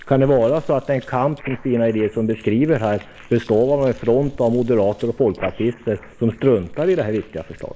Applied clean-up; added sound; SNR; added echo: neural mask model Resemble Enhance denoiser.